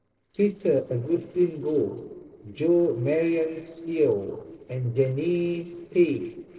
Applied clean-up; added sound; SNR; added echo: neural separator model SepFormer DNS4.